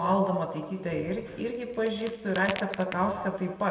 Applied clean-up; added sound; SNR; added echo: none; Crack; 15 dB; reverberation time 1.8 s.